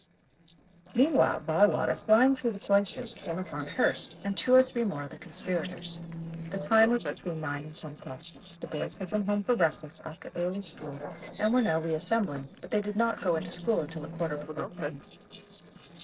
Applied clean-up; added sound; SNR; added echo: neural separator model SepFormer DNS4.